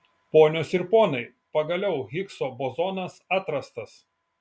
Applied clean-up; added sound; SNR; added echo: none; none; none; none.